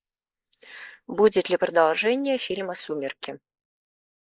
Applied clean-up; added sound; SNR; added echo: neural mask model Resemble Enhance denoiser.